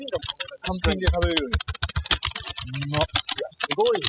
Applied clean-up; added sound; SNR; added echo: classical method spectral subtraction.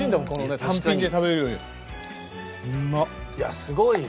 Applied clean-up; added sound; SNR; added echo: none; none; none; none.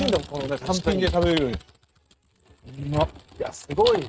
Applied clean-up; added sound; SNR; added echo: neural mask model RNNoise.